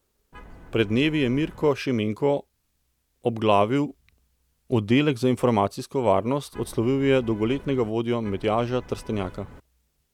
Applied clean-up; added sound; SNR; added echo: none; Vehicle horn, car horn, honking; 18 dB; none.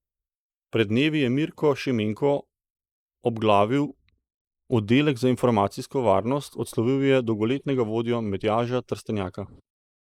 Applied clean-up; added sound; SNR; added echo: neural mask model Resemble Enhance denoiser.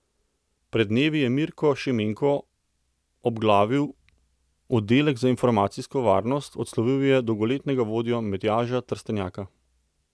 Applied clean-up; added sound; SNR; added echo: none; none; none; none.